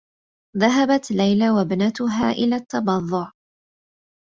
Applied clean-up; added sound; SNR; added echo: none; none; none; none.